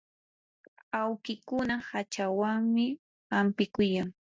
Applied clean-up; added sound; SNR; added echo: none; none; none; none.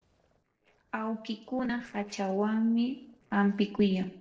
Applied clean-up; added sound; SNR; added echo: neural separator model SepFormer DNS4.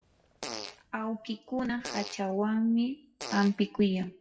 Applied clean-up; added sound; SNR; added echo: classical method WPE with log-MMSE.